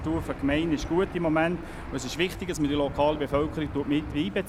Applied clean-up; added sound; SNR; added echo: none; Engine / Aircraft; 10 dB; none.